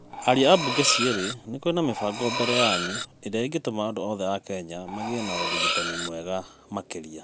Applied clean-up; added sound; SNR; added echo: none; Cutlery, silverware; -3 dB; none.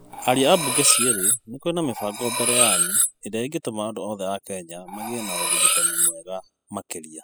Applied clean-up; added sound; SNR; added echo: classical method spectral subtraction.